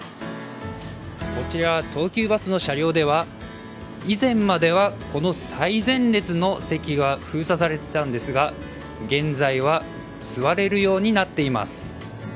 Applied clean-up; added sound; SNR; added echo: none; none; none; none.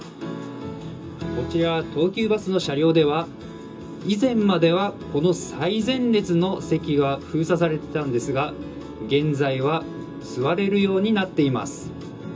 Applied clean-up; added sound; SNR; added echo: none; none; none; reverberation time 0.2 s.